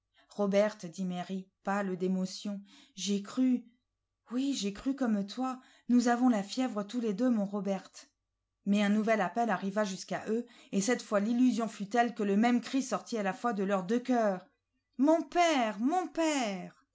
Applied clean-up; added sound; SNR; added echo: none; none; none; none.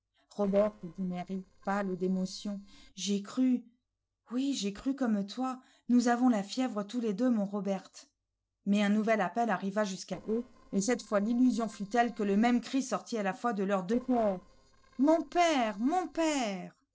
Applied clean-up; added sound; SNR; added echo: neural separator model SepFormer DNS4.